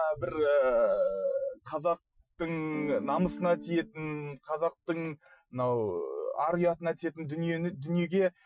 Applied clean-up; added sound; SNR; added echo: classical method Wiener filter.